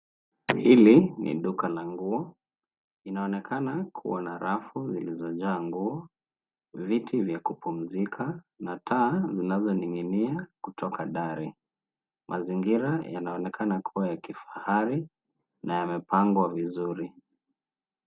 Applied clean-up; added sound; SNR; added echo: none; none; none; none.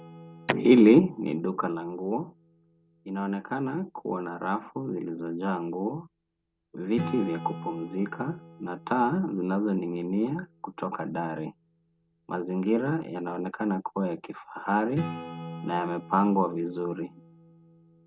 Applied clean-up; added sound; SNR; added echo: none; Acoustic guitar / Strum; 16 dB; none.